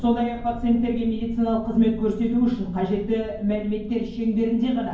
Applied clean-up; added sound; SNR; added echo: none; Thunder; 15 dB; reverberation time 0.9 s.